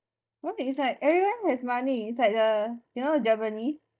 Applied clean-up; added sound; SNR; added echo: neural mask model DeepFilterNet 3.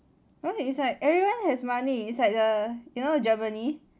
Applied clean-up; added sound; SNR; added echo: none; none; none; none.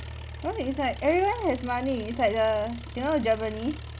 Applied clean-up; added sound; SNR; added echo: none; Engine; 11 dB; none.